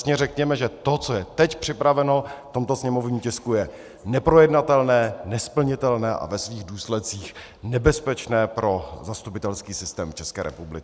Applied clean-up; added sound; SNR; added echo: none; none; none; none.